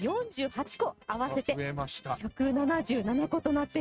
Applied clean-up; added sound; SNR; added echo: neural mask model RNNoise.